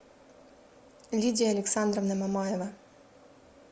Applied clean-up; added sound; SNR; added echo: none; none; none; none.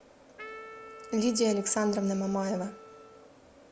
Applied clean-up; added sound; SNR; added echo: none; Wind instrument, woodwind instrument; 17 dB; none.